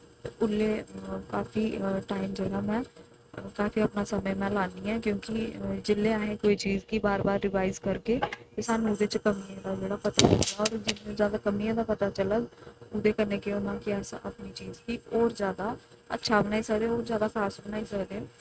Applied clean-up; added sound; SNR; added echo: neural mask model RNNoise.